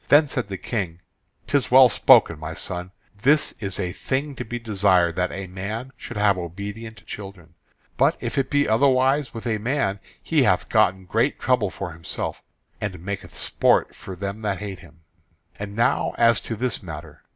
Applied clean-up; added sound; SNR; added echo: none; none; none; none.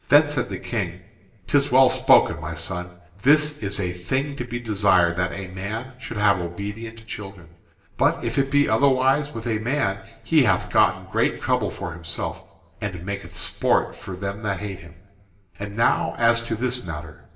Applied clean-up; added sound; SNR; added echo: none; none; none; reverberation time 1.3 s.